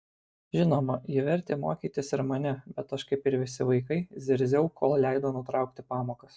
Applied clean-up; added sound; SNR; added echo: neural mask model DeepFilterNet 3.